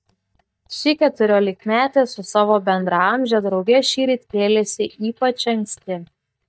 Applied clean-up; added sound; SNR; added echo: neural mask model DeepFilterNet 3.